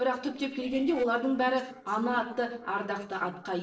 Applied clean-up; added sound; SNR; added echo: neural separator model SepFormer DNS4.